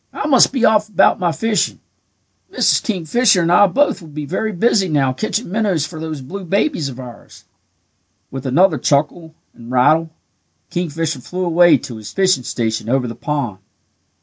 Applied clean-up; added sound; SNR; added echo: none; none; none; none.